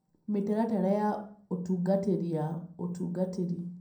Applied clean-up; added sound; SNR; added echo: none; none; none; reverberation time 0.5 s.